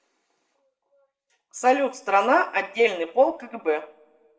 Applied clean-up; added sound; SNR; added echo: none; none; none; reverberation time 0.5 s.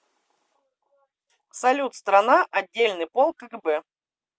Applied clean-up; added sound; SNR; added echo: none; none; none; none.